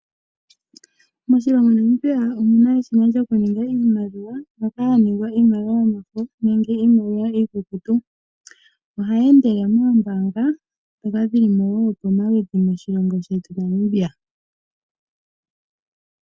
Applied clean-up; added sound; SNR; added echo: none; none; none; none.